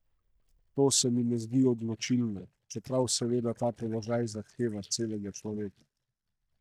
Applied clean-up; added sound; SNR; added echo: neural mask model DeepFilterNet 3.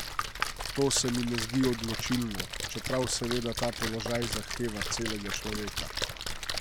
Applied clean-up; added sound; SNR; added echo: none; Splash, splatter; 3 dB; none.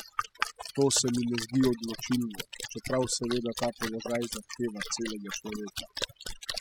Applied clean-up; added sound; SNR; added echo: classical method spectral subtraction.